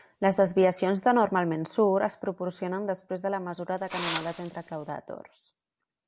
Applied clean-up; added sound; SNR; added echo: none; Wind + Engine / Drill; 6 dB; none.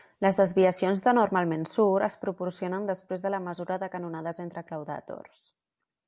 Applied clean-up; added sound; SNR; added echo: none; none; none; none.